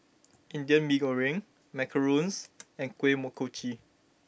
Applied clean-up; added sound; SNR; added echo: none; none; none; none.